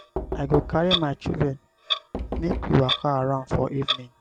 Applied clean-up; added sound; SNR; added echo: none; Clock + Knock; 5 dB; none.